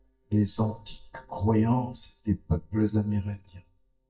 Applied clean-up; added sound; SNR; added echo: neural mask model DeepFilterNet 3.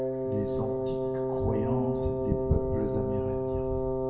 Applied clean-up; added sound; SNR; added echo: none; Wind instrument, woodwind instrument; -3 dB; reverberation time 1.2 s.